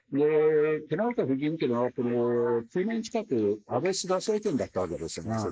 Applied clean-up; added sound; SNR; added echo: neural mask model Resemble Enhance denoiser.